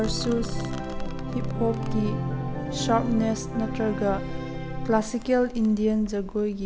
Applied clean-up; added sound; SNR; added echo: none; Domestic sounds, home sounds + Organ; 3 dB; none.